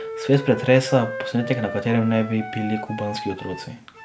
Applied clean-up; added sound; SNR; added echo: none; Wind instrument, woodwind instrument; 11 dB; none.